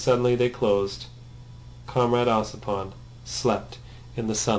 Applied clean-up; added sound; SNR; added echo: none; none; none; none.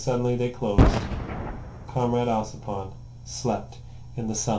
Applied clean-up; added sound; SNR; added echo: none; Boom; 0 dB; reverberation time 0.2 s.